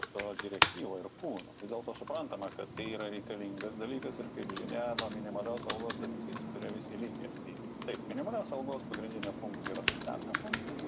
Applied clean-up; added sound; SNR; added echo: none; Computer keyboard; -1 dB; none.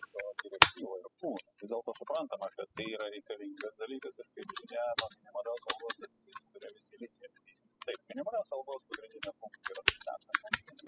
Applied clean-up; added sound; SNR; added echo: classical method spectral subtraction.